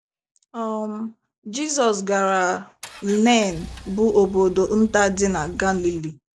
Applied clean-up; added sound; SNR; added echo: none; Engine; 18 dB; none.